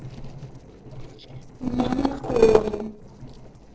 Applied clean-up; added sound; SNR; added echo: neural separator model SepFormer DNS4.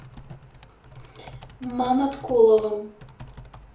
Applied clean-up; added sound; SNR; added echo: none; Typing; 19 dB; reverberation time 0.6 s.